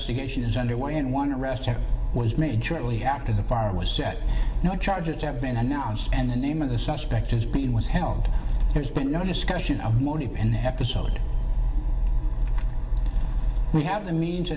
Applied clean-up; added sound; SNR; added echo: none; none; none; reverberation time 1.6 s.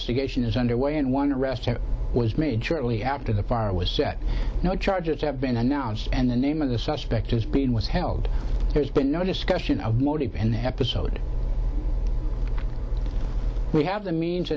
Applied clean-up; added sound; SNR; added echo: none; none; none; none.